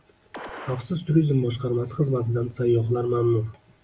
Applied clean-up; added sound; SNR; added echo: none; Gunshot, gunfire; 18 dB; none.